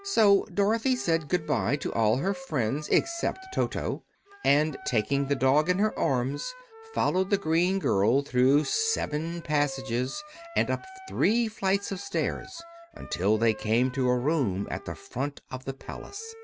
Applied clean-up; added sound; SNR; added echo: none; Wind instrument, woodwind instrument; 19 dB; none.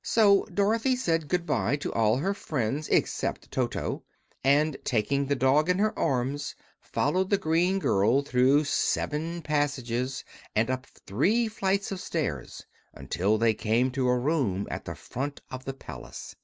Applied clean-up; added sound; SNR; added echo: none; none; none; none.